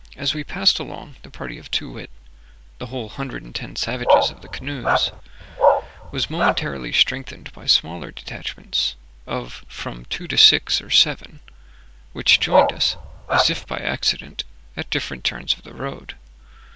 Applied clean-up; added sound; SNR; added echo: none; Bark; -4 dB; none.